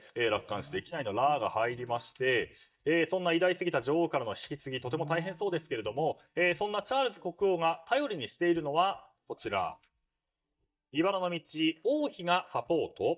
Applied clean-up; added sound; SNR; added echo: neural mask model DeepFilterNet 3.